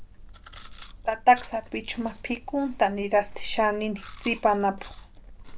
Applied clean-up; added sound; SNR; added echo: none; Chewing, mastication; 14 dB; none.